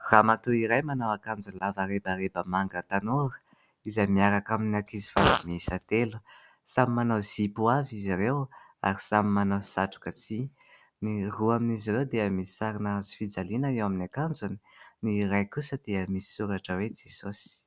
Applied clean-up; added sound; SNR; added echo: none; Fart; 2 dB; none.